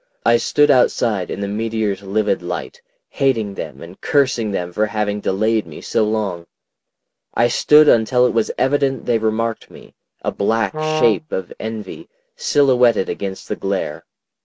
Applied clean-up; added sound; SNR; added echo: none; Brass instrument; 4 dB; none.